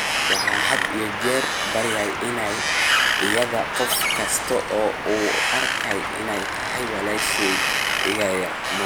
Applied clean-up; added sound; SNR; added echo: none; Wind; -3 dB; none.